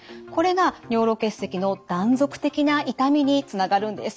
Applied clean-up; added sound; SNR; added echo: none; none; none; none.